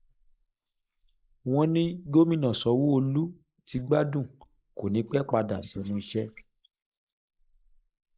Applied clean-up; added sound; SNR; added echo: neural mask model Resemble Enhance denoiser.